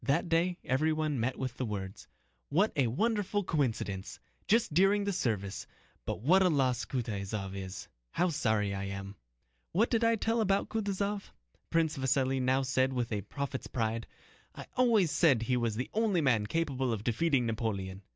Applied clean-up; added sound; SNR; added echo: none; none; none; none.